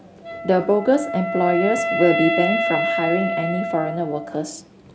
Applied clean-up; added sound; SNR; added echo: none; Wind instrument, woodwind instrument; 3 dB; none.